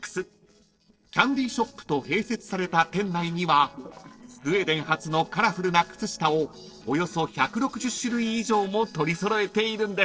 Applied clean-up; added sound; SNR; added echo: neural separator model SepFormer DNS4.